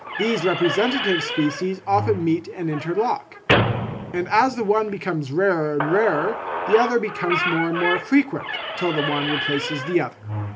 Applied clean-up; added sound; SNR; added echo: none; Squeak / Slam; 5 dB; none.